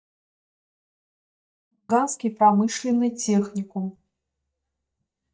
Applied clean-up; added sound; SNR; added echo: neural mask model DeepFilterNet 3.